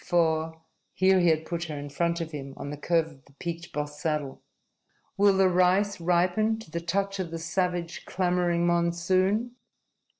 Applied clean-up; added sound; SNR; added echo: none; none; none; none.